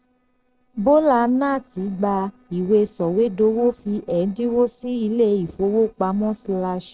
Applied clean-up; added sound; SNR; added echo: neural separator model SepFormer DNS4.